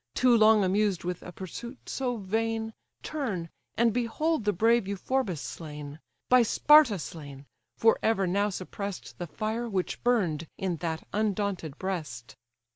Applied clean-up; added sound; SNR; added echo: none; none; none; none.